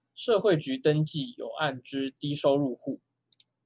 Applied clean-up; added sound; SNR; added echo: none; none; none; none.